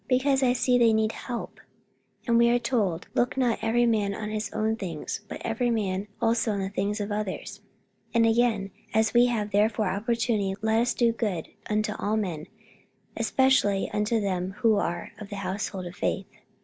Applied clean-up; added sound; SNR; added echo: none; none; none; none.